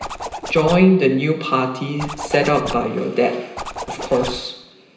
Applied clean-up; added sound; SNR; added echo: none; Zipper (clothing); 12 dB; reverberation time 0.9 s.